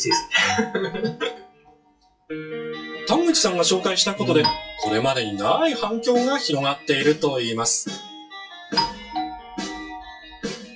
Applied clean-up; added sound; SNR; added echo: classical method WPE with log-MMSE.